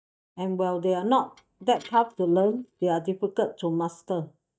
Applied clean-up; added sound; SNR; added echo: neural mask model DeepFilterNet 3.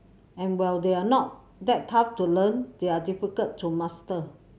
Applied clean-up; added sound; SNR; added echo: none; none; none; none.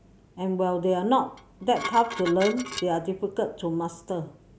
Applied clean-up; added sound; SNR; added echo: none; Dishes, pots, and pans; 10 dB; none.